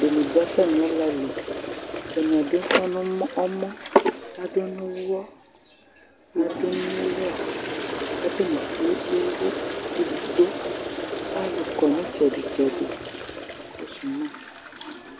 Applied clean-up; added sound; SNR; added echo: none; Toilet flush; 6 dB; none.